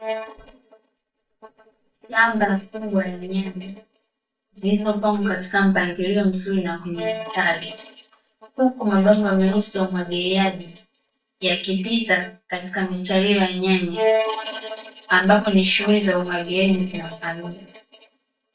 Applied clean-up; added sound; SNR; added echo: neural mask model DeepFilterNet 3.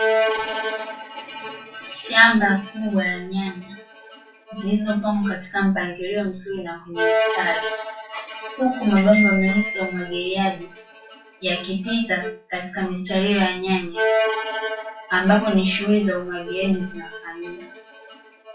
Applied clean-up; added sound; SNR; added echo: classical method WPE with log-MMSE.